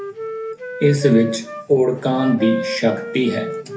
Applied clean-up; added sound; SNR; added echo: none; Wind instrument, woodwind instrument; 9 dB; reverberation time 0.3 s.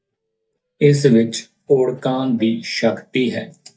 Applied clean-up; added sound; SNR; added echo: neural mask model DeepFilterNet 3.